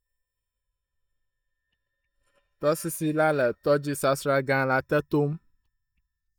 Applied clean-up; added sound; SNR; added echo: neural mask model DeepFilterNet 3.